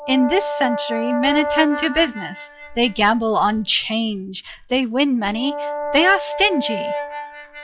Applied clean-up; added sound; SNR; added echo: classical method log-MMSE.